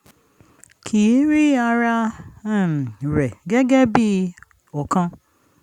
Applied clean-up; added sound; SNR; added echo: none; none; none; none.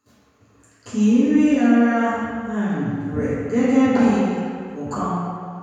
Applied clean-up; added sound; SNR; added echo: none; none; none; reverberation time 1.9 s.